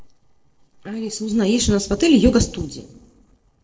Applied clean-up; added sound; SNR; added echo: neural separator model SepFormer DNS4.